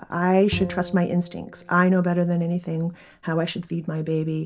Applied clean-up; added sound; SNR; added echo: none; Bowed string instrument; 14 dB; reverberation time 0.2 s.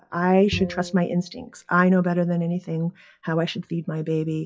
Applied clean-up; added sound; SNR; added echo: classical method WPE with log-MMSE.